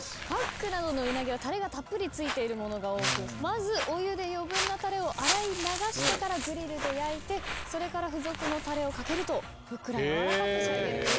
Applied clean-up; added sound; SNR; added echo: none; Walk, footsteps; 5 dB; none.